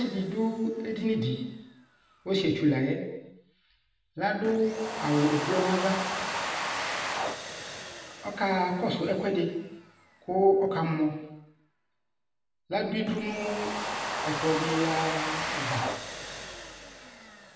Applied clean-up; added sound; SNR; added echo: none; Domestic sounds, home sounds; 6 dB; reverberation time 0.9 s.